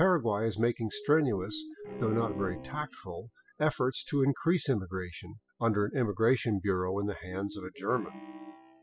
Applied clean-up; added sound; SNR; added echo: classical method spectral subtraction.